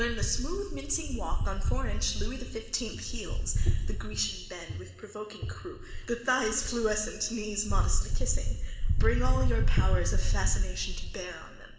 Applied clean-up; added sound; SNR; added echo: none; none; none; reverberation time 1.2 s.